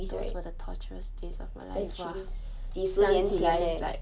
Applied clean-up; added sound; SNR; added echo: none; Growling; 5 dB; none.